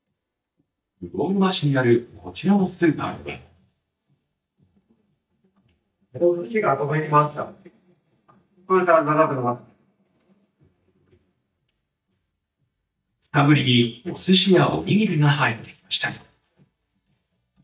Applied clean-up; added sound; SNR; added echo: neural mask model DeepFilterNet 3.